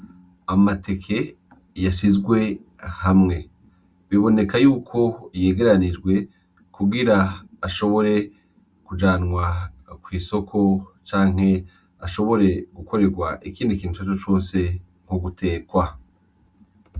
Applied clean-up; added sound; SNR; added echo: none; none; none; none.